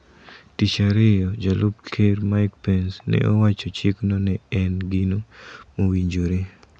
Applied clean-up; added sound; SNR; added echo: none; none; none; none.